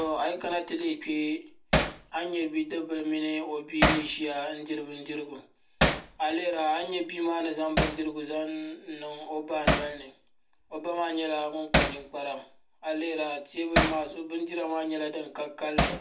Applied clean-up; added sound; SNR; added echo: none; Hammer; 1 dB; reverberation time 0.2 s.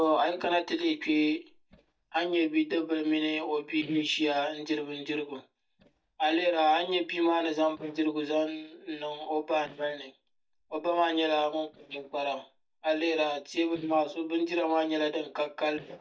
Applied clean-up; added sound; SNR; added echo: neural mask model DeepFilterNet 3.